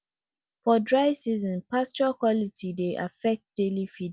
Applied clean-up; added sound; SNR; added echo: none; none; none; none.